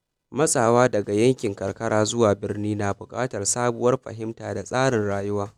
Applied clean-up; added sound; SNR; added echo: none; none; none; none.